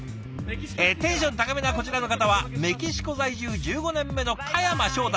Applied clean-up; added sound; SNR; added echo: none; Bass guitar; 8 dB; none.